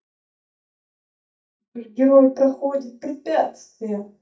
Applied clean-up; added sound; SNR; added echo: neural mask model DeepFilterNet 3.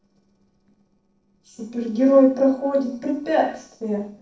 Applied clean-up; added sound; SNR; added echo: neural separator model SepFormer DNS4.